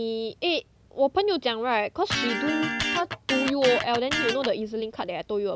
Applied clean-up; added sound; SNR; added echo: none; Electric guitar; 3 dB; none.